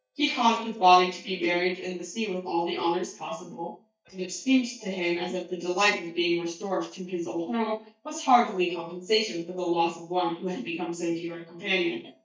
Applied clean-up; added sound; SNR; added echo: neural mask model DeepFilterNet 3.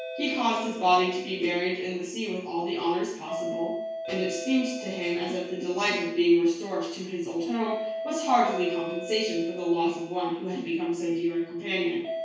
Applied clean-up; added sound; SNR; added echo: none; Doorbell; 11 dB; reverberation time 0.6 s.